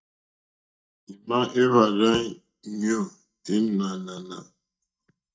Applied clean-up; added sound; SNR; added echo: neural mask model DeepFilterNet 3.